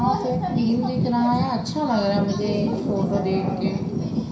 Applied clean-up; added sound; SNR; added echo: none; Livestock, farm animals, working animals; 15 dB; reverberation time 0.5 s.